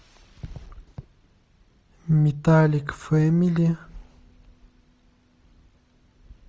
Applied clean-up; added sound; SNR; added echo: none; none; none; none.